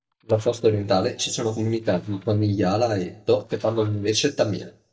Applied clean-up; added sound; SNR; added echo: neural mask model DeepFilterNet 3.